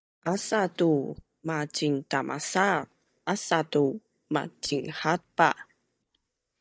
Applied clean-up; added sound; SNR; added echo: neural mask model DeepFilterNet 3.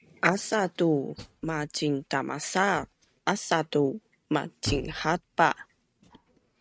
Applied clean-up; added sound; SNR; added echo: neural mask model RNNoise.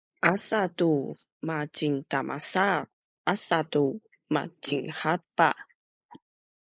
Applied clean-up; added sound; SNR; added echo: neural mask model Resemble Enhance denoiser.